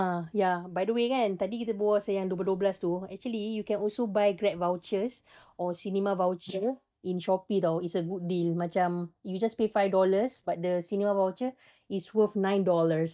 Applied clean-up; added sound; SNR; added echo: neural mask model DeepFilterNet 3.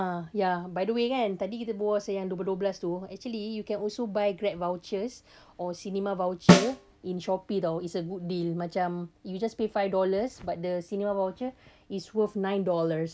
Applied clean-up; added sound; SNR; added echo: none; Snare drum; -3 dB; none.